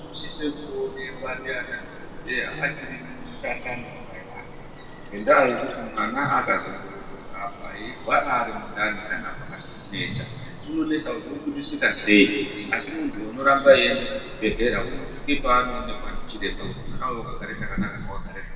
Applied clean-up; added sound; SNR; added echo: none; Bird vocalization, bird call, bird song; 9 dB; reverberation time 1.7 s.